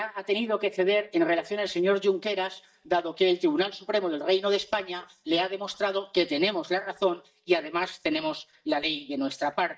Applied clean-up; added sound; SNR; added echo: neural mask model DeepFilterNet 3.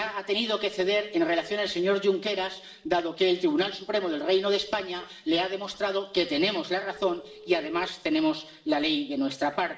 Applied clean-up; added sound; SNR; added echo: neural separator model SepFormer DNS4.